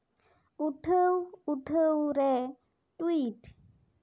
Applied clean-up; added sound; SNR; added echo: none; none; none; none.